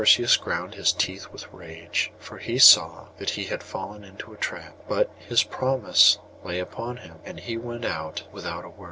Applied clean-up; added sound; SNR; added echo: none; none; none; none.